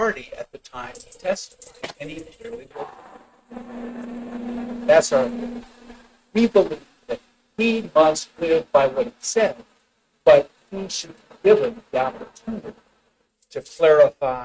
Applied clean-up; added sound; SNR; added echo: neural mask model RNNoise.